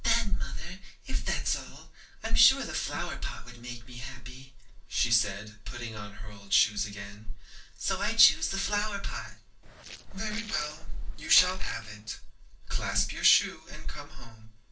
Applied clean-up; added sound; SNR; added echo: neural separator model SepFormer DNS4.